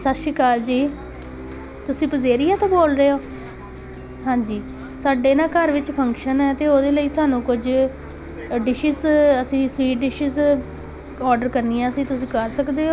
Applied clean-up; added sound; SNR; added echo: none; Bus; 14 dB; none.